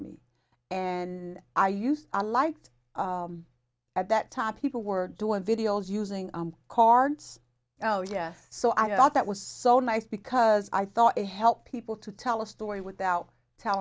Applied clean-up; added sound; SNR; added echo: none; none; none; none.